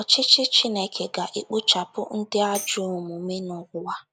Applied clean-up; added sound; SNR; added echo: none; Tambourine; 16 dB; none.